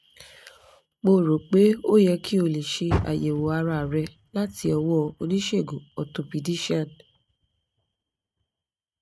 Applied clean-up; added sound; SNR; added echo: neural mask model RNNoise.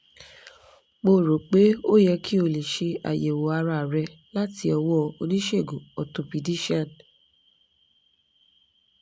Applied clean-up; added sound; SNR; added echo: none; none; none; none.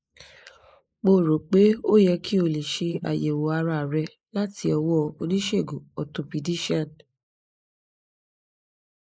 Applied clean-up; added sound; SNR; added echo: neural mask model Resemble Enhance denoiser.